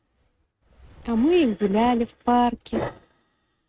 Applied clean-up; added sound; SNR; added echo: neural mask model RNNoise.